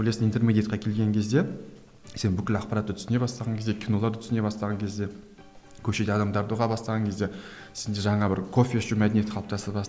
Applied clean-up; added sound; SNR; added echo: none; none; none; none.